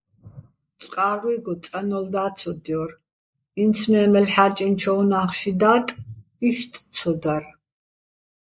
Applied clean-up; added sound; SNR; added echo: neural mask model Resemble Enhance denoiser.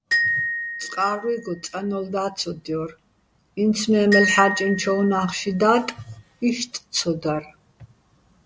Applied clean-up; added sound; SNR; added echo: none; Glockenspiel; 5 dB; none.